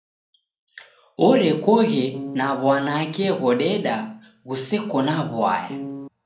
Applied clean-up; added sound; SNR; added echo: none; Piano; 9 dB; reverberation time 0.6 s.